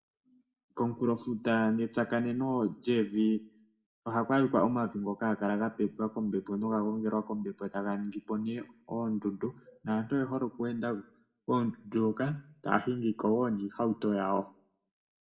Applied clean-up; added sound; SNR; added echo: none; none; none; reverberation time 0.4 s.